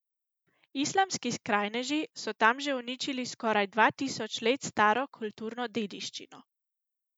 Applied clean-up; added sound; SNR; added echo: none; none; none; none.